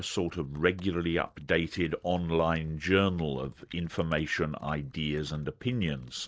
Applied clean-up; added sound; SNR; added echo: neural separator model SepFormer DNS4.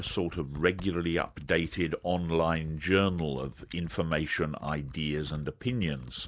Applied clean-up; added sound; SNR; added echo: none; Computer keyboard; 20 dB; none.